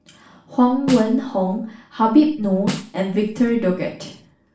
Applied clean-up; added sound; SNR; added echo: none; Snare drum; 12 dB; reverberation time 0.4 s.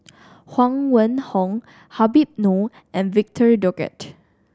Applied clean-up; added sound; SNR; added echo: none; none; none; none.